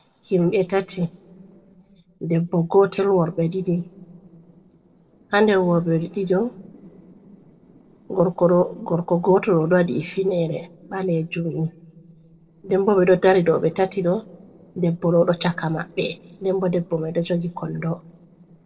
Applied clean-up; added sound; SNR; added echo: neural separator model SepFormer DNS4.